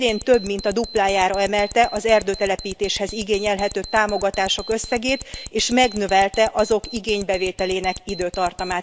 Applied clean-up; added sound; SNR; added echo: none; Alarm; 15 dB; none.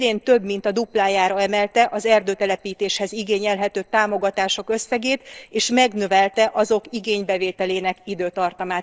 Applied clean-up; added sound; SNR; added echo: neural separator model SepFormer DNS4.